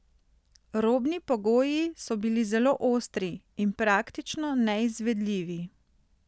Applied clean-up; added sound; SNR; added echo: none; none; none; none.